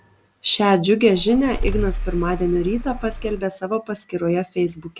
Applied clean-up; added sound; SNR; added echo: none; Engine starting / Car; 6 dB; none.